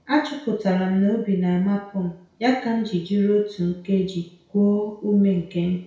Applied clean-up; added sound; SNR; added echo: none; none; none; reverberation time 0.6 s.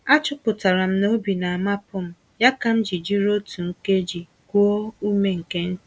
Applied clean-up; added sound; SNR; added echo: none; none; none; none.